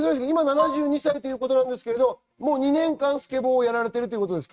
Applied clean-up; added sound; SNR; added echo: neural mask model RNNoise.